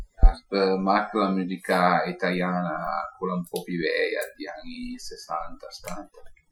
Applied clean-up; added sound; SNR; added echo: classical method Wiener filter.